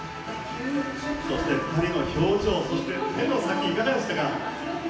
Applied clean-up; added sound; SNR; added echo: none; Microwave oven; 18 dB; reverberation time 0.9 s.